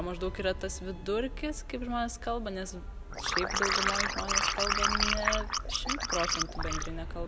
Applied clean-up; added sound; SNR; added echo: none; Liquid; -3 dB; none.